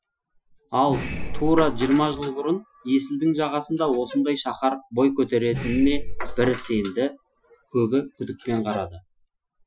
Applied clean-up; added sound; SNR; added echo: classical method Wiener filter.